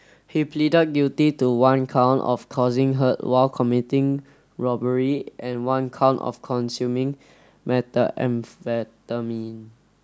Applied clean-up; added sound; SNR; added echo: none; none; none; none.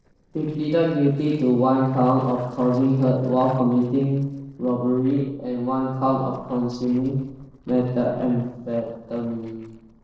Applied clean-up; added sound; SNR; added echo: neural separator model SepFormer DNS4.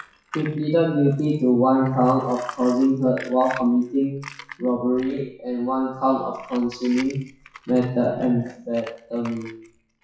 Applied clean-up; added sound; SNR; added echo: classical method WPE with log-MMSE.